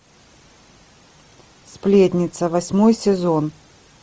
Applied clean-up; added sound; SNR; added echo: none; none; none; none.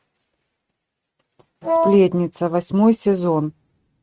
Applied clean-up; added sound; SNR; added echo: neural mask model RNNoise.